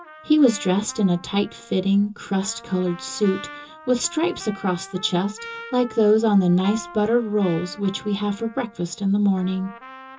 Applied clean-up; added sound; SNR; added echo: none; Trumpet; 19 dB; reverberation time 0.2 s.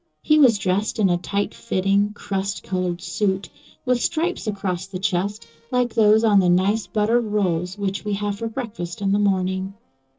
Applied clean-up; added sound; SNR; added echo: neural separator model SepFormer DNS4.